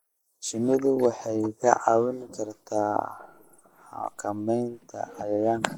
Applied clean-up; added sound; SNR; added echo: neural mask model Resemble Enhance denoiser.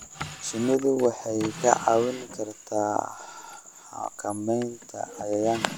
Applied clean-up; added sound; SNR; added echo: none; Drawer open or close; 15 dB; none.